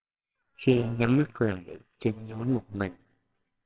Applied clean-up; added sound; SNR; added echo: neural separator model SepFormer WHAMR!.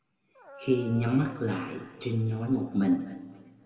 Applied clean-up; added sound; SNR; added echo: none; Dog; 19 dB; reverberation time 1.7 s.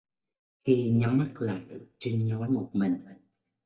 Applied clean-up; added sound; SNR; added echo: neural mask model DeepFilterNet 3.